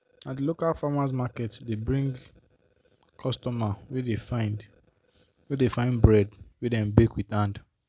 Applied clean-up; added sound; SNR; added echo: none; none; none; none.